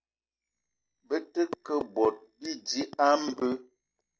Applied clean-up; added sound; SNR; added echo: neural separator model SepFormer DNS4.